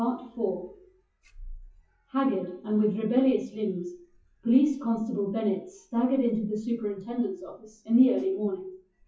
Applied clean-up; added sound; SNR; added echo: classical method WPE with log-MMSE.